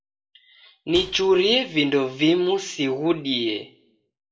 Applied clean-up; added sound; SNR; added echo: none; Microwave oven; 17 dB; reverberation time 0.3 s.